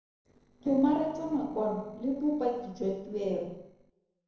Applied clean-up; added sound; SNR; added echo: neural separator model SepFormer DNS4.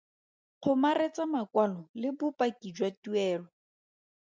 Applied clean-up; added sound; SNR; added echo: none; none; none; none.